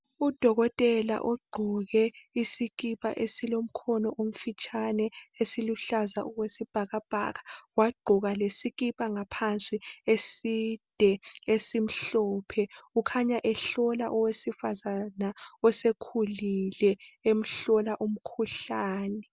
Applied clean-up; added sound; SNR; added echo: none; none; none; none.